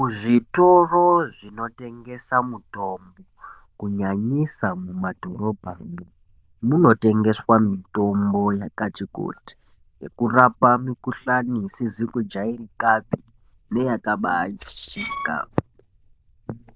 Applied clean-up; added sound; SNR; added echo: neural diffusion model UNIVERSE++.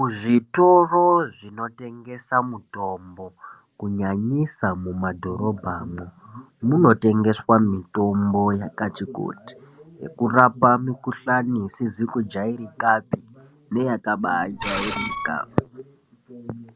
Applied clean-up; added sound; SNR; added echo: none; Screech; 7 dB; none.